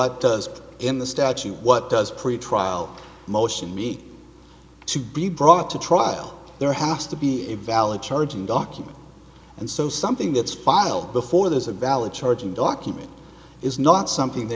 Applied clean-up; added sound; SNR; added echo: none; none; none; none.